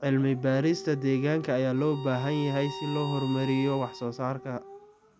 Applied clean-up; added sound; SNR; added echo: none; Siren / Dog + Bowed string instrument; 13 dB; none.